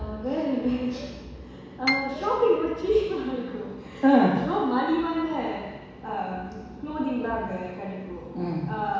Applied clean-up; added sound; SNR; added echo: none; Piano; 8 dB; reverberation time 1.1 s.